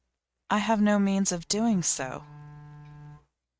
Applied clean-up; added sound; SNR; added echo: neural mask model RNNoise.